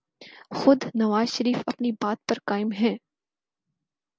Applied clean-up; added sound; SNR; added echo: none; none; none; none.